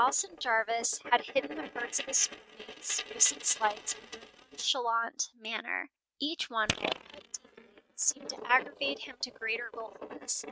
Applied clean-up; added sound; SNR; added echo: neural mask model RNNoise.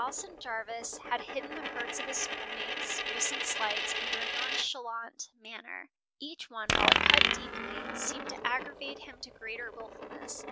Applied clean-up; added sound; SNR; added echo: none; Coin (dropping); -4 dB; none.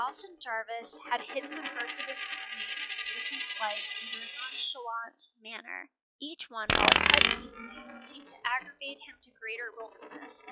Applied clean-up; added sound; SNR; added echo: classical method log-MMSE.